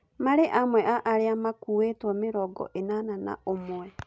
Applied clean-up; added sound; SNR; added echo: none; none; none; none.